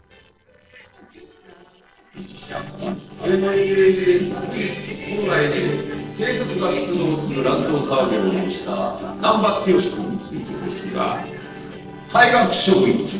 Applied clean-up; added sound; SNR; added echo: neural separator model SepFormer DNS4.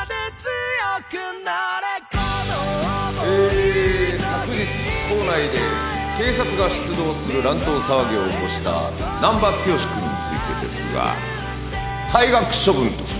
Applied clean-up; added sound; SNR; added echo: none; none; none; none.